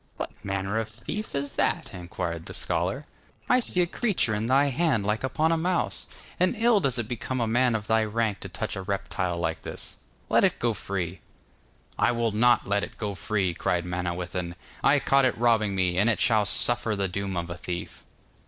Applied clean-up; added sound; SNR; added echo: neural separator model SepFormer DNS4.